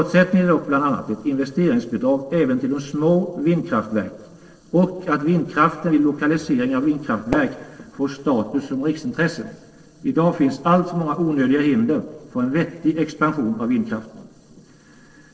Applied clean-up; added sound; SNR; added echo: neural separator model SepFormer DNS4.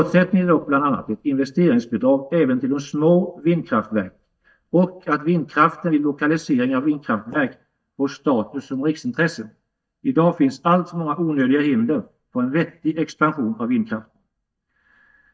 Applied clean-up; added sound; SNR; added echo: neural mask model DeepFilterNet 3.